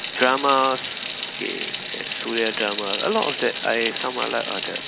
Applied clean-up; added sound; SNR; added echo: none; Sink (filling or washing) / Water tap, faucet; 5 dB; none.